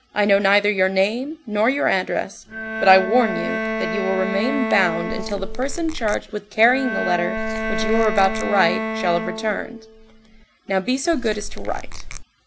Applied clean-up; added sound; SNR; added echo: none; Squeak / Tools + Bowed string instrument; 4 dB; none.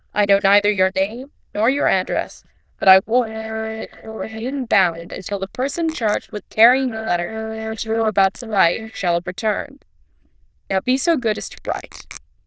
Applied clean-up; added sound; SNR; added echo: neural diffusion model UNIVERSE++.